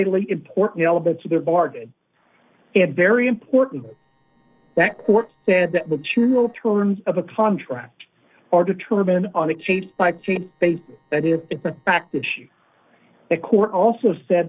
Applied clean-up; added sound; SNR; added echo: neural separator model SepFormer DNS4.